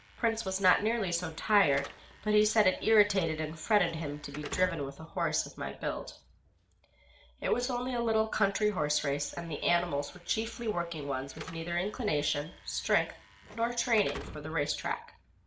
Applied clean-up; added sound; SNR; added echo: none; Slam / Alarm; 19 dB; reverberation time 0.4 s.